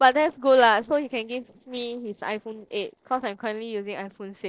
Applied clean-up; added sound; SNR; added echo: neural separator model SepFormer DNS4.